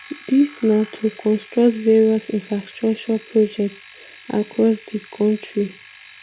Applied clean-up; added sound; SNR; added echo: none; Alarm; 18 dB; none.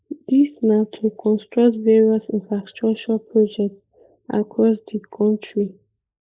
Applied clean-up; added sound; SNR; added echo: neural mask model Resemble Enhance denoiser.